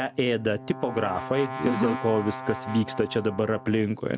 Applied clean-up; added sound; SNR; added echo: none; Brass instrument; 11 dB; none.